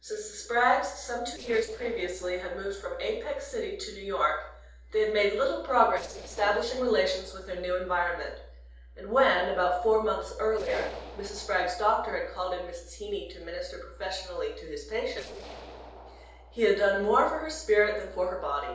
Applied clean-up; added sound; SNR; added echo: neural separator model SepFormer DNS4.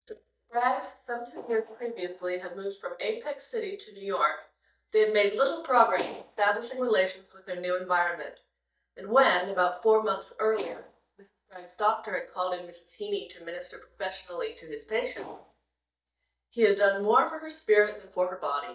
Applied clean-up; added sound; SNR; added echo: neural mask model DeepFilterNet 3.